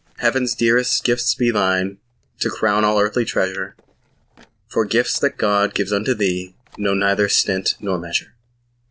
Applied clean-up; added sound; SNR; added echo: neural separator model SepFormer DNS4.